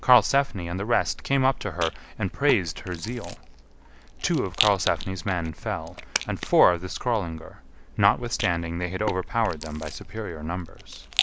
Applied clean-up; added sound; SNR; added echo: none; Rattle; 11 dB; none.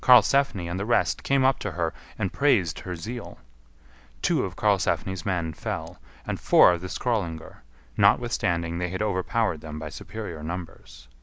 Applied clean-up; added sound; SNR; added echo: none; none; none; none.